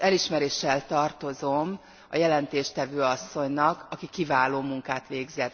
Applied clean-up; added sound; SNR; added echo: none; none; none; none.